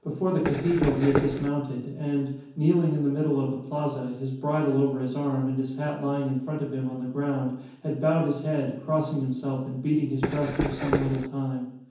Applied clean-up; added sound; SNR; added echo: none; Run; 2 dB; reverberation time 0.9 s.